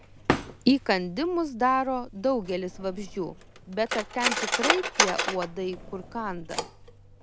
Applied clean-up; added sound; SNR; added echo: none; Cutlery, silverware; 3 dB; none.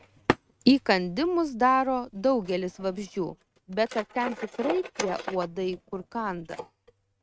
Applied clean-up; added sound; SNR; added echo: neural mask model RNNoise.